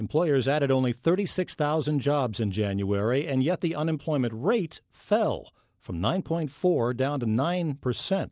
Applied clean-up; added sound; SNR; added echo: none; none; none; none.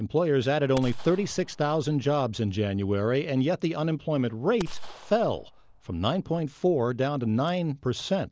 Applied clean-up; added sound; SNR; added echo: none; Gunshot, gunfire; 16 dB; none.